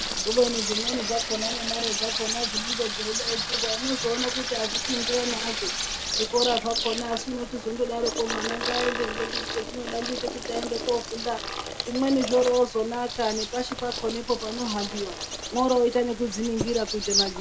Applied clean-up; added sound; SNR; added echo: none; Bird vocalization, bird call, bird song + Sink (filling or washing) / Water tap, faucet; 3 dB; none.